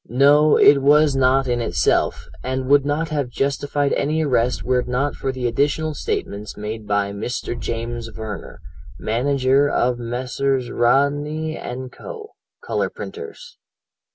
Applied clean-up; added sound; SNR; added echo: none; Boom; 11 dB; none.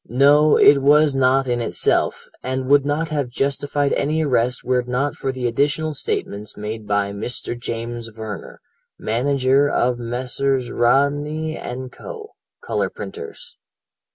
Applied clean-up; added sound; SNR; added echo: none; none; none; none.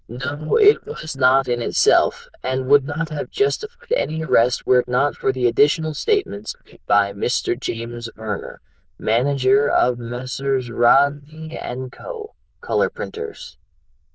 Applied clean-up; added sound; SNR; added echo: neural diffusion model UNIVERSE++.